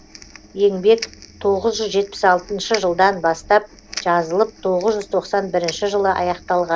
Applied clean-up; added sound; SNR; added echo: none; Crackle; 18 dB; none.